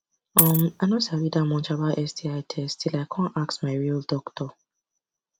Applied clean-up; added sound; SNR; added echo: none; Coin (dropping); -4 dB; none.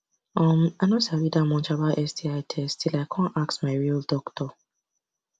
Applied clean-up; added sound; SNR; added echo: none; none; none; none.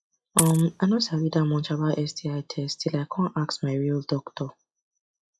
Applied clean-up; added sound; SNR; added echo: classical method log-MMSE.